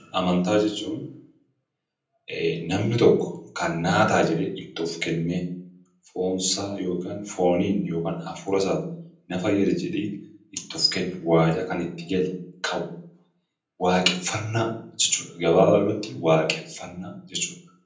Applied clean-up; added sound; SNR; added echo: none; none; none; reverberation time 0.6 s.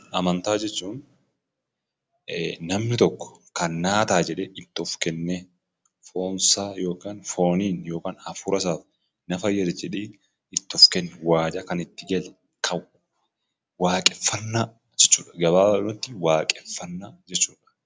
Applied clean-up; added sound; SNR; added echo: none; none; none; none.